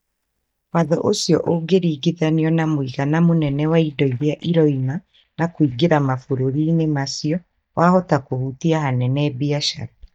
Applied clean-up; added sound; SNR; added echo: neural mask model DeepFilterNet 3.